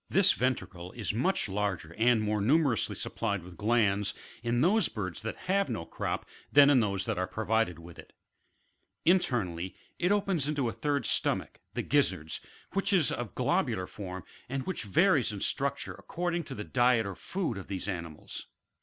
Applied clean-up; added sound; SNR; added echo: none; none; none; none.